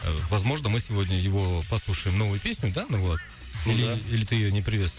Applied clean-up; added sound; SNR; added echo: none; none; none; none.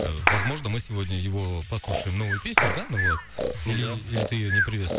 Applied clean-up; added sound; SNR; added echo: none; Clapping + Breathing; 0 dB; none.